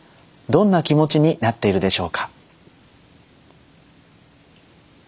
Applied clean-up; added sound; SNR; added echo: none; none; none; none.